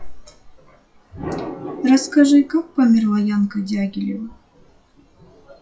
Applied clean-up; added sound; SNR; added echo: classical method WPE with log-MMSE.